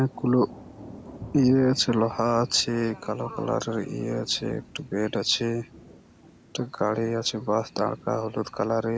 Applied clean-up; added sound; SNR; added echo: none; Thunder / Rain; 20 dB; none.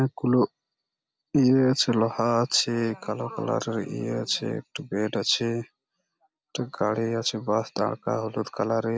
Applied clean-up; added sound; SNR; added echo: none; none; none; none.